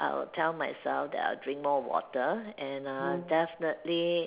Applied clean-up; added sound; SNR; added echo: none; Brass instrument; 10 dB; none.